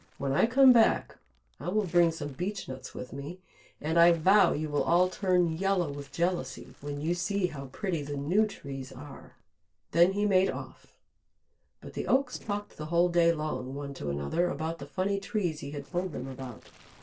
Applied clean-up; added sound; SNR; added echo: neural separator model SepFormer DNS4.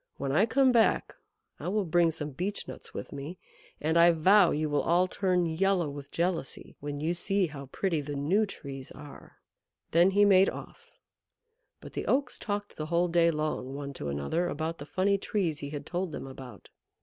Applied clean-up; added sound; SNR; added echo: none; none; none; none.